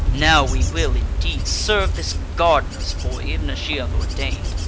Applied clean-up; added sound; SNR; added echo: none; Wind / Bird / Insect; -2 dB; none.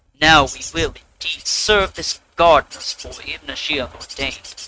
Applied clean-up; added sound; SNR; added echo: neural mask model RNNoise.